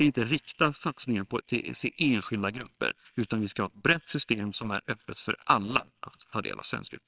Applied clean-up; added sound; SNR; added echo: neural separator model SepFormer WHAMR!.